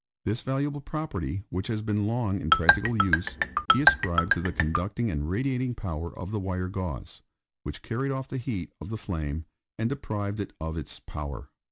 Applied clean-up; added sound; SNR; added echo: none; Marimba, xylophone; -5 dB; none.